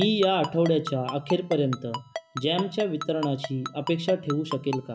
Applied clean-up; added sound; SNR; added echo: none; Ringtone; 11 dB; none.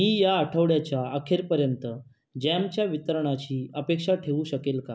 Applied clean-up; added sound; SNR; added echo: none; none; none; none.